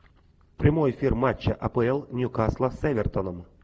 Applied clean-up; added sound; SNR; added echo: none; none; none; none.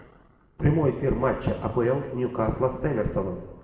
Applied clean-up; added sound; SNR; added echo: none; none; none; reverberation time 1.3 s.